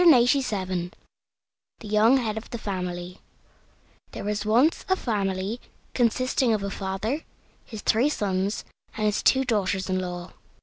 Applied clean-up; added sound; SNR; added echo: none; none; none; none.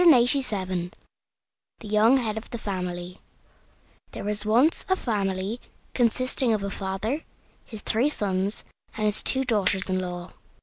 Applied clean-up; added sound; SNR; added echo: none; Coin (dropping); 3 dB; none.